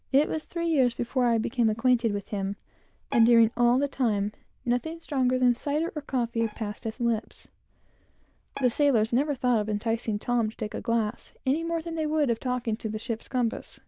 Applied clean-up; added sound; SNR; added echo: neural diffusion model UNIVERSE++.